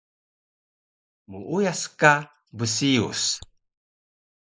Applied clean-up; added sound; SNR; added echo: neural mask model Resemble Enhance denoiser.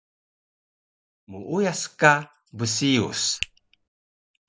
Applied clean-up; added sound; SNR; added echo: none; Finger snapping; 11 dB; none.